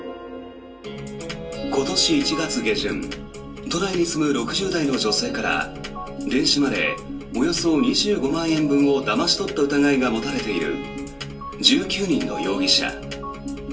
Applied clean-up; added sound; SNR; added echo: none; Bowed string instrument; 17 dB; reverberation time 0.2 s.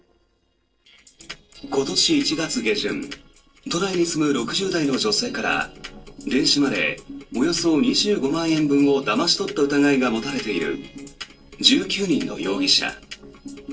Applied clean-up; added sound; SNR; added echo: neural separator model SepFormer DNS4.